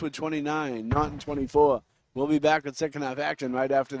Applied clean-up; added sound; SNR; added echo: neural mask model RNNoise.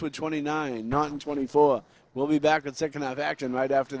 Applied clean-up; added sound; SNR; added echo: neural separator model SepFormer DNS4.